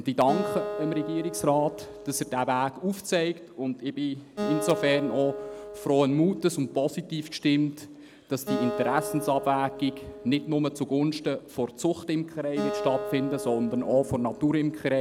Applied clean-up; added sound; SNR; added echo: none; Acoustic guitar; 10 dB; none.